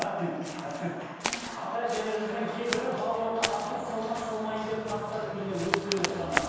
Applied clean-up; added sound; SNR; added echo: none; Walk, footsteps; 6 dB; reverberation time 1.2 s.